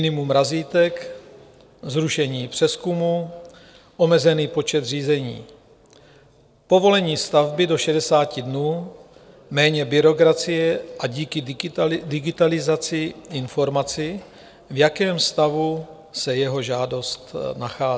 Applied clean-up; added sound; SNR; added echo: none; none; none; none.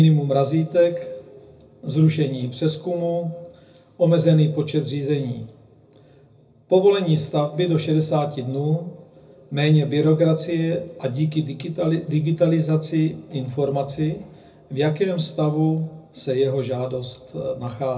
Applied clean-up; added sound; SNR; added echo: none; none; none; reverberation time 0.4 s.